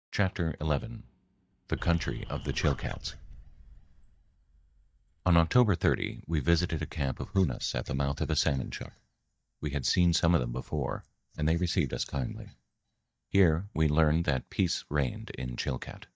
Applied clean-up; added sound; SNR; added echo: neural mask model DeepFilterNet 3.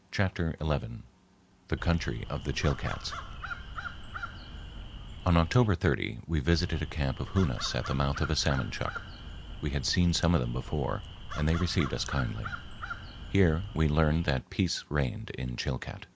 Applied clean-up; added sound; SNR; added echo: none; Crow; 10 dB; none.